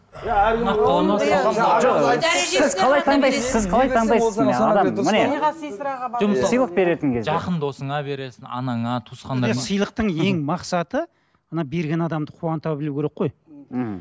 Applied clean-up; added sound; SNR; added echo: none; Animal; 16 dB; none.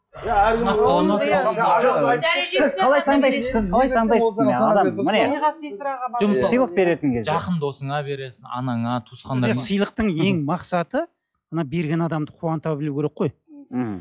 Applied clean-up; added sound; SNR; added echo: classical method log-MMSE.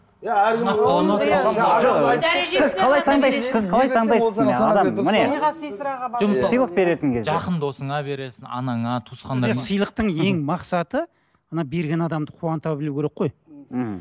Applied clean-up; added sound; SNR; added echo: none; none; none; none.